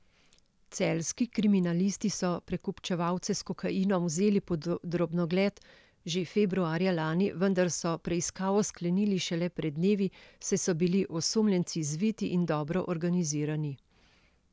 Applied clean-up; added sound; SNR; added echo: none; none; none; none.